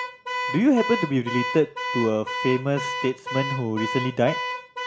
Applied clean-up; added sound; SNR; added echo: none; Alarm / Car; 6 dB; none.